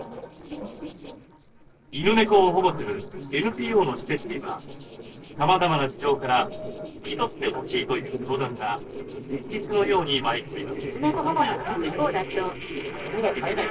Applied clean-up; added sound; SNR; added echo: neural separator model SepFormer DNS4.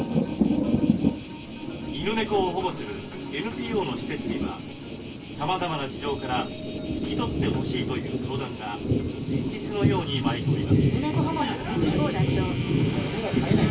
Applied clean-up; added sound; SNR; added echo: none; Thunder; -5 dB; reverberation time 0.2 s.